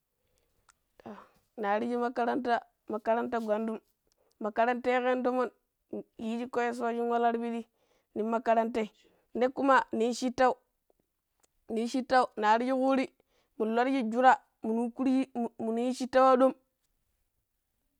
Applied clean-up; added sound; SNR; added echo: none; none; none; none.